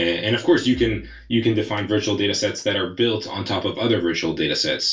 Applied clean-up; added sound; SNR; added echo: none; Bass drum; 19 dB; reverberation time 0.2 s.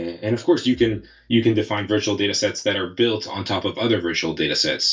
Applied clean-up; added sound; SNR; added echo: neural mask model DeepFilterNet 3.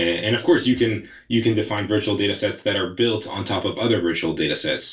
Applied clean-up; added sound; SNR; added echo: neural separator model SepFormer DNS4.